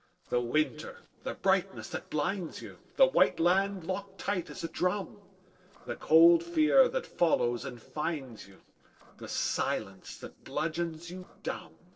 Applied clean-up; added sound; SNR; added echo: neural separator model SepFormer DNS4.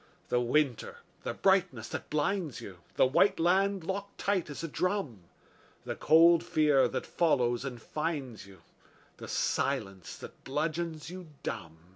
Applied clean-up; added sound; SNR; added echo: none; none; none; none.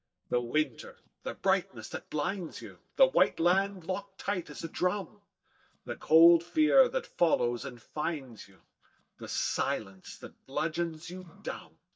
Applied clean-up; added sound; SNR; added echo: neural mask model DeepFilterNet 3.